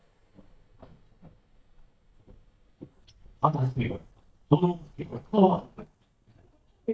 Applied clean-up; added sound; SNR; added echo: neural mask model DeepFilterNet 3.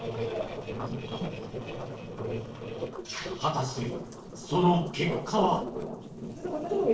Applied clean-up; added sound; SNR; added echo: neural separator model SepFormer DNS4.